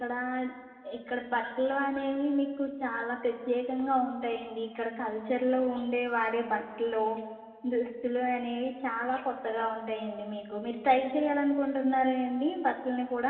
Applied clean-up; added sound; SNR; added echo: none; Wind instrument, woodwind instrument; 14 dB; reverberation time 1.9 s.